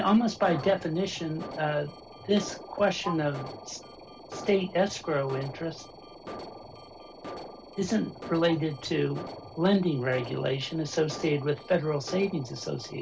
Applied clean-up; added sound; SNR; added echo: none; Alarm; 14 dB; none.